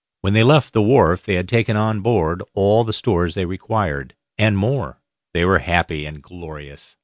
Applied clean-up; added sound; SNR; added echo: none; none; none; none.